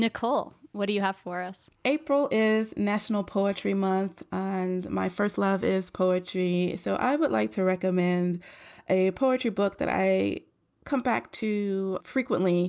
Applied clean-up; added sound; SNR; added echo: none; none; none; none.